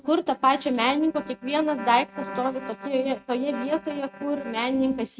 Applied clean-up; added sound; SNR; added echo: neural mask model RNNoise.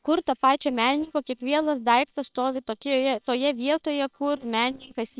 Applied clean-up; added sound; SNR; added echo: neural separator model SepFormer WHAM!.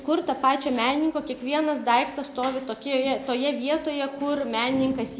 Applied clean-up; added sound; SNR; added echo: none; none; none; none.